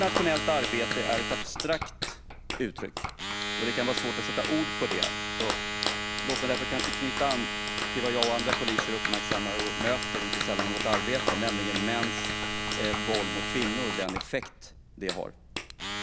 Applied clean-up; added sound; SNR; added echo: none; Domestic sounds, home sounds + Clapping; -1 dB; none.